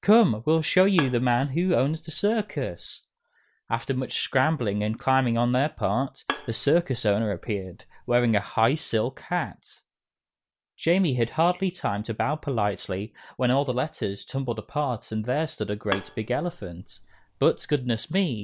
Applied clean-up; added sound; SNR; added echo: none; Bowed string instrument; 14 dB; none.